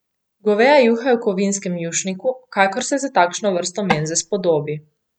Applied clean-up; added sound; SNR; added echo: none; Tap / Wood; 6 dB; none.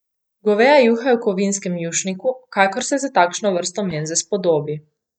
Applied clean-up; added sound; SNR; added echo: neural mask model DeepFilterNet 3.